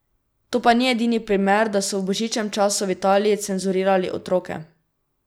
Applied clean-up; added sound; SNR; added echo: none; none; none; none.